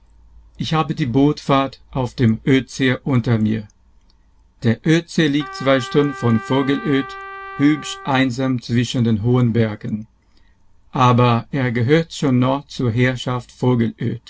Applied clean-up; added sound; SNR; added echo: none; Trumpet; 14 dB; none.